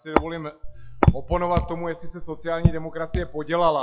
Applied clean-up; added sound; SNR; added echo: classical method log-MMSE.